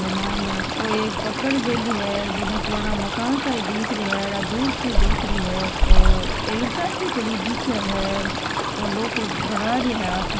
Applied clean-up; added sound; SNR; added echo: none; Stream; -4 dB; none.